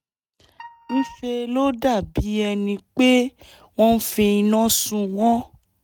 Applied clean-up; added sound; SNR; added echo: neural mask model RNNoise.